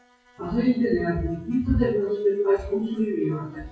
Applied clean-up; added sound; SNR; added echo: classical method WPE with log-MMSE.